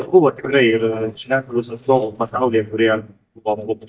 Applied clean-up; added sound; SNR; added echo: neural mask model DeepFilterNet 3.